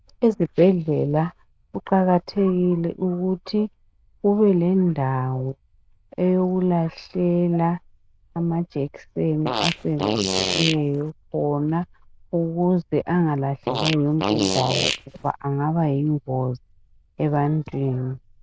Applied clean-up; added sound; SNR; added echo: neural diffusion model UNIVERSE++.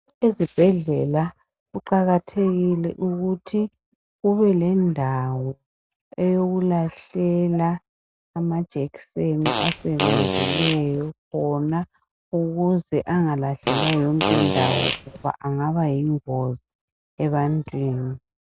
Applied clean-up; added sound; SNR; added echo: none; Fart; 0 dB; none.